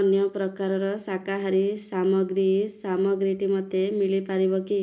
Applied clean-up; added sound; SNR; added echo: none; none; none; none.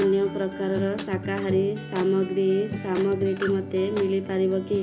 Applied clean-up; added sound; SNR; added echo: none; Acoustic guitar; 9 dB; none.